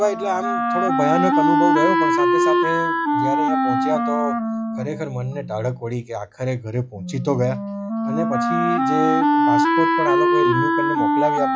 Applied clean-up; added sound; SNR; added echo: classical method log-MMSE.